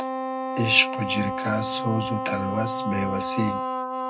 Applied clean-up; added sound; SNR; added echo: none; Wind instrument, woodwind instrument; 2 dB; reverberation time 0.3 s.